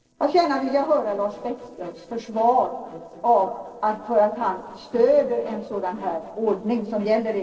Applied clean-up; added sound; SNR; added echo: neural separator model SepFormer DNS4.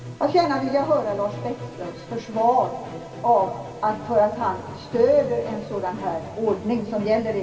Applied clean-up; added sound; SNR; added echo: none; Musical instrument; 14 dB; reverberation time 2.2 s.